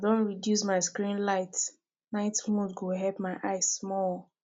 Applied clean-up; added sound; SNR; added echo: none; none; none; none.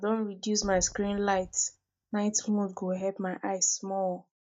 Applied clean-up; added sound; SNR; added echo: neural mask model DeepFilterNet 3.